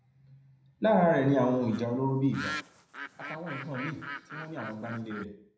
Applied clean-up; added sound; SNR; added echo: none; Bird; 12 dB; reverberation time 0.5 s.